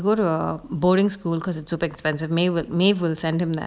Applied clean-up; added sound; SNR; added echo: none; none; none; none.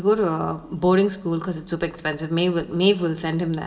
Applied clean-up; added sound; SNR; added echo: none; none; none; reverberation time 0.8 s.